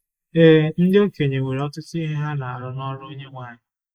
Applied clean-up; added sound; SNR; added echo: neural mask model Resemble Enhance denoiser.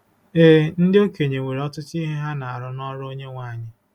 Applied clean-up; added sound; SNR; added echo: none; none; none; none.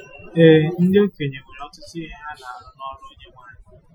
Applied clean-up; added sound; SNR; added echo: classical method Wiener filter.